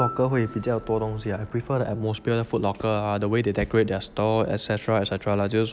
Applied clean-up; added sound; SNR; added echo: none; Piano; 18 dB; none.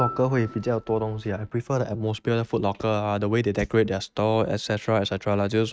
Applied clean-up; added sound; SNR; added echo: neural mask model RNNoise.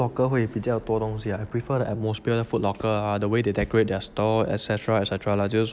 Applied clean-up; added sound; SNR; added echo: none; none; none; none.